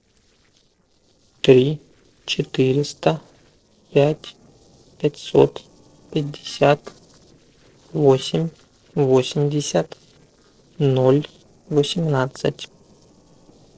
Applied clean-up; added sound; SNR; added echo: neural separator model SepFormer DNS4.